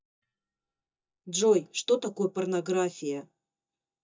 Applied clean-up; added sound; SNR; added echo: neural mask model DeepFilterNet 3.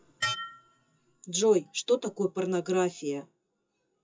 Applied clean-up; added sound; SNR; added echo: classical method WPE with log-MMSE.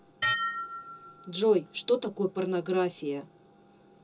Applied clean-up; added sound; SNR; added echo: none; Dishes, pots, and pans; 6 dB; reverberation time 0.2 s.